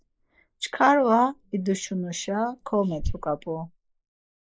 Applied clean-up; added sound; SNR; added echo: neural mask model Resemble Enhance denoiser.